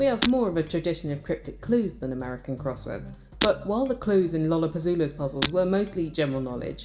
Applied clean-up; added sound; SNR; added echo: none; Shatter; 5 dB; reverberation time 0.6 s.